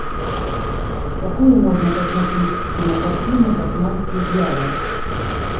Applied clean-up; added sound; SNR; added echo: none; Breathing; 2 dB; reverberation time 0.7 s.